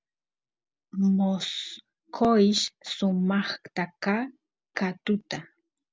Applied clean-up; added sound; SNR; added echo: none; none; none; none.